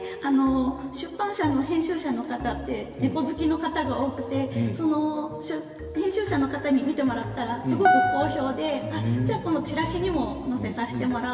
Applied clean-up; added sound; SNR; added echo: none; Piano; 0 dB; reverberation time 2.3 s.